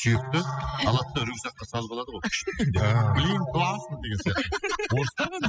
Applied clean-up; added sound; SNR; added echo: classical method spectral subtraction.